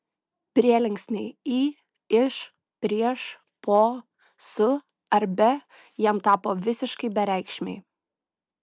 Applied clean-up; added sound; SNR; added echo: none; none; none; none.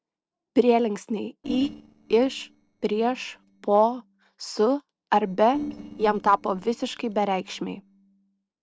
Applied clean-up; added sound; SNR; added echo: neural separator model SepFormer DNS4.